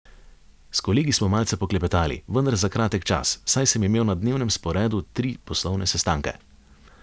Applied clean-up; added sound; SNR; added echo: none; none; none; none.